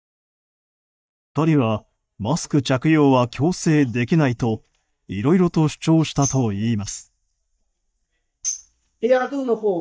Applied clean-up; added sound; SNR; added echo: neural mask model DeepFilterNet 3.